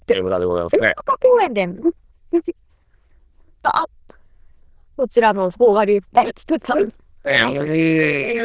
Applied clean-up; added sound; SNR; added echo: neural diffusion model UNIVERSE++.